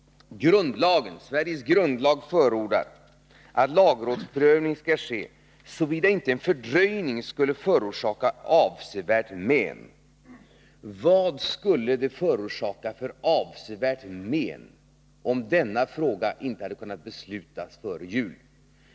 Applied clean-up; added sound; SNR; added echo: none; none; none; none.